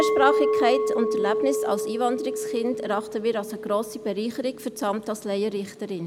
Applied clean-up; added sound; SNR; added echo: none; Chink, clink; 1 dB; none.